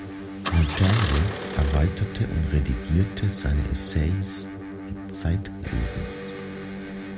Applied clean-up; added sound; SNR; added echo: none; Engine starting + Electric guitar; 8 dB; none.